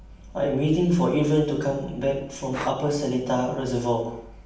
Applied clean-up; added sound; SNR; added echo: none; Breathing; 17 dB; reverberation time 0.6 s.